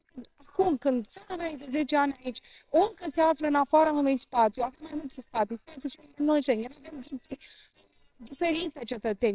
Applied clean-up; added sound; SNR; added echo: neural separator model SepFormer WHAMR!.